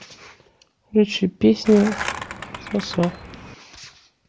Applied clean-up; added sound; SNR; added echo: none; Skateboard; 10 dB; none.